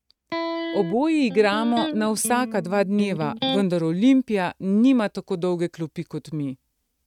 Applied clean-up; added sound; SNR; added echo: neural mask model RNNoise.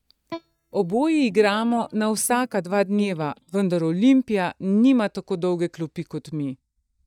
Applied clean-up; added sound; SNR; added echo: neural mask model DeepFilterNet 3.